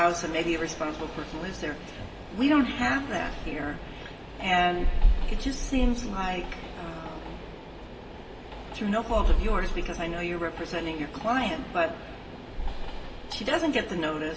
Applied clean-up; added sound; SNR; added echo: none; Train; 14 dB; reverberation time 2.6 s.